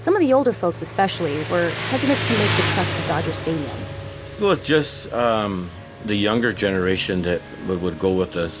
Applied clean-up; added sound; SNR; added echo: none; Motorcycle; 7 dB; none.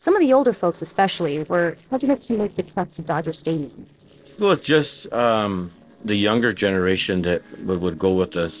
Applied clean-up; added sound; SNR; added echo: neural separator model SepFormer DNS4.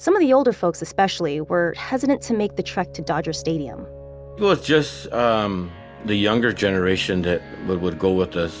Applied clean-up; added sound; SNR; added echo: none; none; none; none.